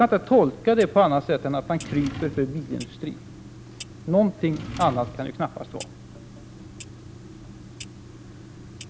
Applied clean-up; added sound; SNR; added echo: none; Clock + Drawer open or close; 14 dB; none.